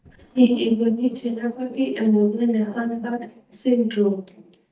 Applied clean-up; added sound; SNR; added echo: neural mask model DeepFilterNet 3.